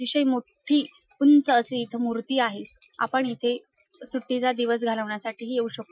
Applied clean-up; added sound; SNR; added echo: classical method Wiener filter.